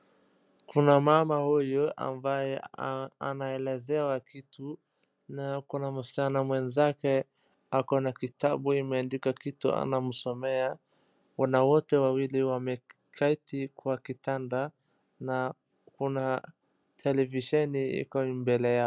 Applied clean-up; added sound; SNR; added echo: none; none; none; none.